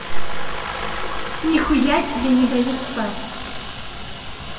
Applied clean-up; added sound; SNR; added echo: none; Aircraft; 10 dB; reverberation time 2.2 s.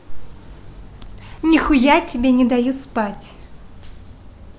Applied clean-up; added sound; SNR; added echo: none; none; none; none.